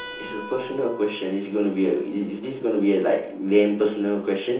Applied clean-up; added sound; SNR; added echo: none; Keyboard (musical); 19 dB; reverberation time 1.2 s.